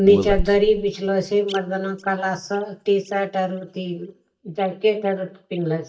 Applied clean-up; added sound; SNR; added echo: neural mask model DeepFilterNet 3.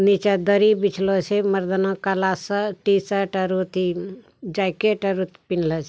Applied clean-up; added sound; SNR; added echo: none; none; none; none.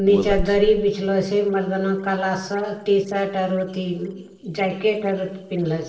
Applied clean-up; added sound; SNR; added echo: neural separator model SepFormer DNS4.